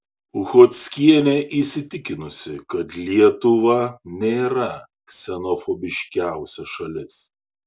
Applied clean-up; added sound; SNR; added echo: none; none; none; none.